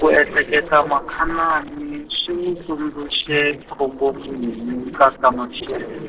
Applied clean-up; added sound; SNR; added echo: neural separator model SepFormer DNS4.